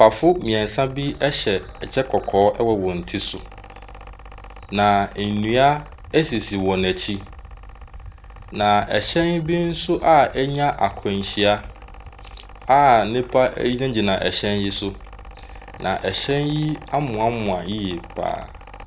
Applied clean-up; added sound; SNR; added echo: none; Mechanical fan; 18 dB; none.